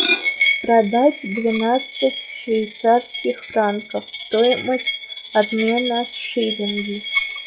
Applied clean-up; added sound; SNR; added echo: classical method log-MMSE.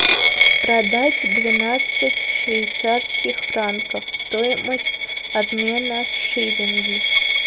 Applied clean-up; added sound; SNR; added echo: none; Coin (dropping); -4 dB; none.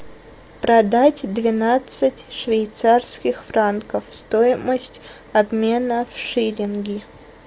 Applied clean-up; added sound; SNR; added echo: none; none; none; none.